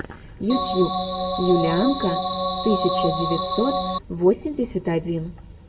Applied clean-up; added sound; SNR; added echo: none; Organ; 1 dB; reverberation time 0.3 s.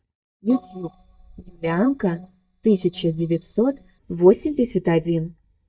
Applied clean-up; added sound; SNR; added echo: neural mask model DeepFilterNet 3.